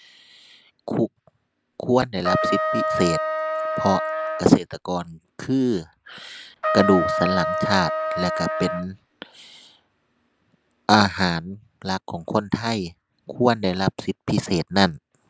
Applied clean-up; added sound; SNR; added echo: none; Trumpet; 1 dB; none.